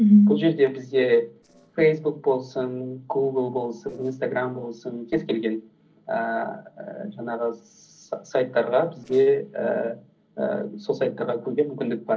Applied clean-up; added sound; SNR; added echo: neural separator model SepFormer DNS4.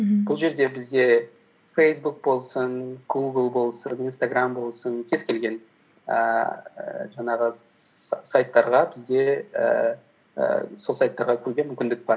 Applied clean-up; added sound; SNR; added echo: none; none; none; none.